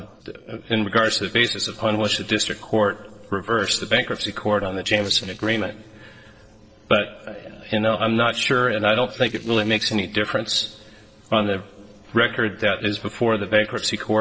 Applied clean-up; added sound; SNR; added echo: neural separator model SepFormer DNS4.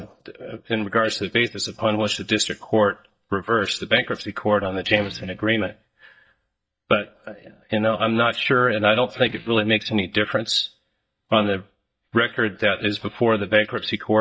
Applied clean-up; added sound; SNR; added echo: neural mask model DeepFilterNet 3.